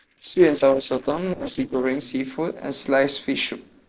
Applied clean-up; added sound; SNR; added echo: neural separator model SepFormer DNS4.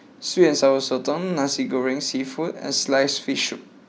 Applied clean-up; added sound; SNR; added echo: none; none; none; none.